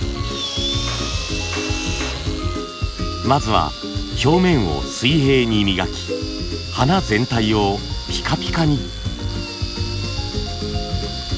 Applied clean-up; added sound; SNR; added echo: none; Cowbell; 17 dB; none.